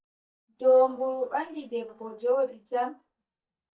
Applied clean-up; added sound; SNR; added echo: neural mask model DeepFilterNet 3.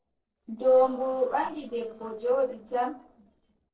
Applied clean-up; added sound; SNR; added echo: neural separator model SepFormer DNS4.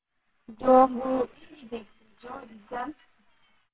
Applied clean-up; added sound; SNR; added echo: neural separator model SepFormer WHAMR!.